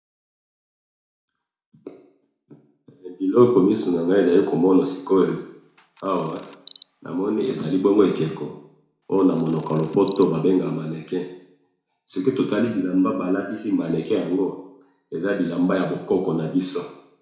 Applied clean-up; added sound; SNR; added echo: none; Camera; -2 dB; reverberation time 0.6 s.